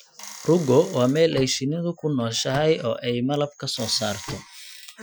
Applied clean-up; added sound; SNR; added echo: classical method Wiener filter.